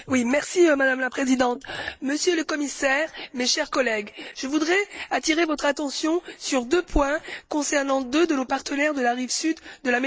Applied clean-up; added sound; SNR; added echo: neural mask model Resemble Enhance denoiser.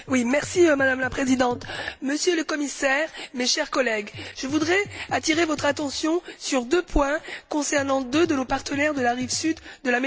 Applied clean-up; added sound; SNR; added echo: none; Drum kit; 19 dB; none.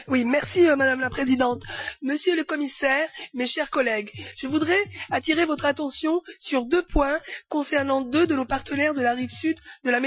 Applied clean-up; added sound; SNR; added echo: classical method Wiener filter.